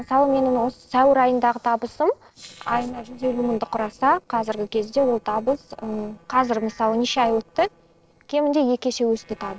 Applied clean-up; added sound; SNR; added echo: neural separator model SepFormer DNS4.